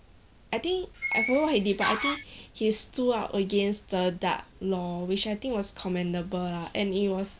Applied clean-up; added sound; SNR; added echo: none; Door; 2 dB; none.